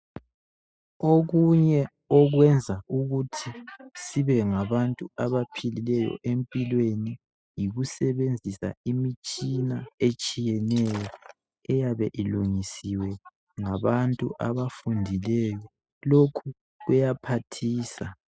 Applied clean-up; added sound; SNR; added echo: classical method spectral subtraction.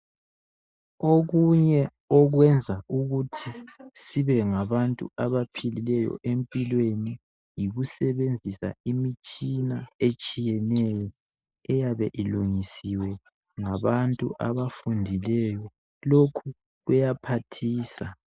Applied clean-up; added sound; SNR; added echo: neural mask model Resemble Enhance denoiser.